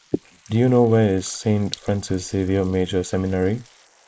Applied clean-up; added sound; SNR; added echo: neural mask model Resemble Enhance denoiser.